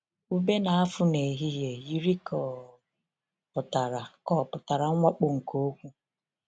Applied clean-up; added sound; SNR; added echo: none; none; none; none.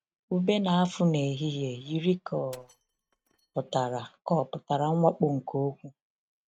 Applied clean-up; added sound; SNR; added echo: neural mask model RNNoise.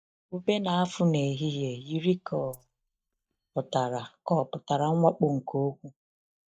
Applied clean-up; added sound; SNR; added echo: neural mask model DeepFilterNet 3.